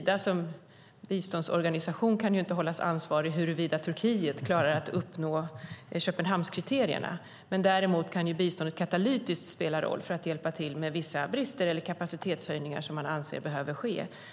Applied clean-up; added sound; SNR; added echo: none; none; none; none.